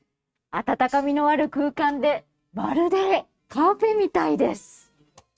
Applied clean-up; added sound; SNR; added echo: neural mask model RNNoise.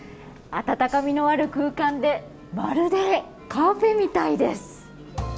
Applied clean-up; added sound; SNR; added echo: none; Piano; 19 dB; none.